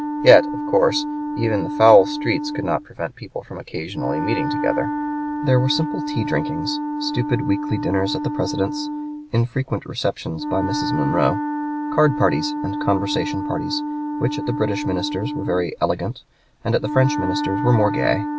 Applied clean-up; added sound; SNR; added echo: none; Wind instrument, woodwind instrument; 4 dB; none.